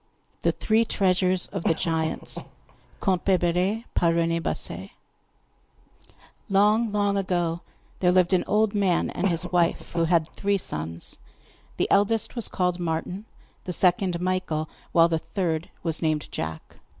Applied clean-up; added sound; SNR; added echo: none; Cough; 11 dB; none.